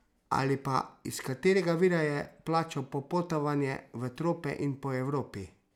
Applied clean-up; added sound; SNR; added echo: none; none; none; none.